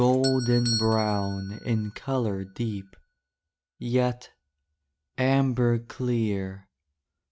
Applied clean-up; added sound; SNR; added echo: neural mask model RNNoise.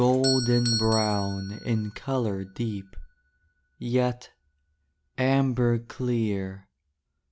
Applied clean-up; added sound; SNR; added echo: none; Doorbell; 11 dB; none.